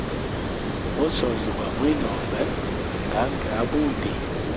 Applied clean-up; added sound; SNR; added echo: none; Water; -1 dB; none.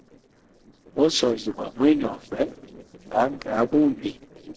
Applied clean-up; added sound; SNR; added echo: neural separator model SepFormer DNS4.